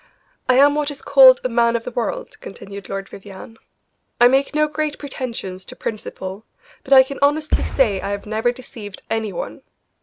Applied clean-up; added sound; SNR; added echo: none; Boom; 3 dB; none.